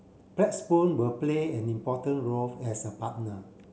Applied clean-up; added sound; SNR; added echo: none; none; none; none.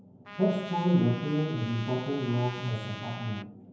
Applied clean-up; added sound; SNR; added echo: none; Trumpet; 14 dB; reverberation time 0.9 s.